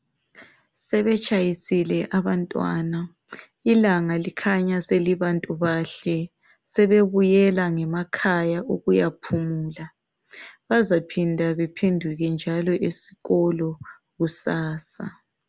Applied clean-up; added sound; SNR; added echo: none; none; none; none.